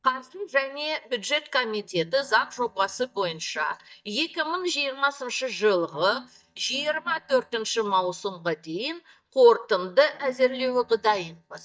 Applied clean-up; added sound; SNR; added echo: neural mask model DeepFilterNet 3.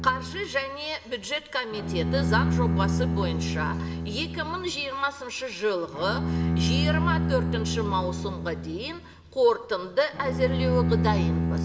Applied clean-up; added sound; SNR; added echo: none; Bowed string instrument; -1 dB; reverberation time 1.5 s.